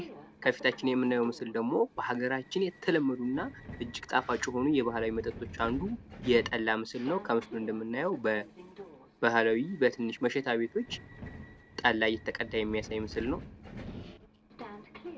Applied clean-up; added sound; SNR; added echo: none; Subway, metro, underground; 15 dB; none.